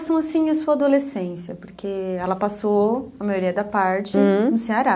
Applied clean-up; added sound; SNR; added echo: none; none; none; none.